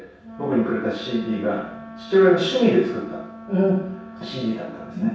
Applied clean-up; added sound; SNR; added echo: none; Wind instrument, woodwind instrument; 17 dB; reverberation time 0.7 s.